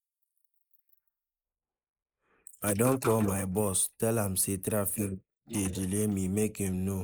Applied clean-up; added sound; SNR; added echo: neural mask model Resemble Enhance denoiser.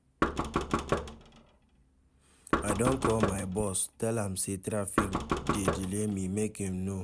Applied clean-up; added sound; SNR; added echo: none; Knock; 1 dB; none.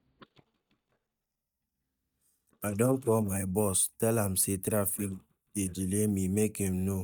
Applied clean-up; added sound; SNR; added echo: neural mask model DeepFilterNet 3.